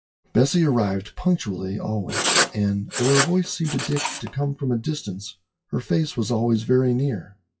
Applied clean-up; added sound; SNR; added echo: classical method WPE with log-MMSE.